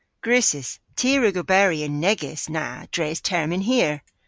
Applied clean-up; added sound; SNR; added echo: none; none; none; none.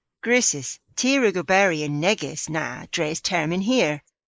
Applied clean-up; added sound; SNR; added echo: neural mask model Resemble Enhance denoiser.